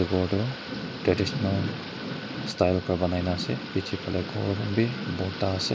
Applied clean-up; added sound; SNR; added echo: none; Thunder / Rain; 7 dB; none.